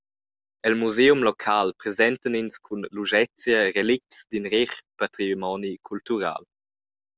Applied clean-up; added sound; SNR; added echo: none; none; none; none.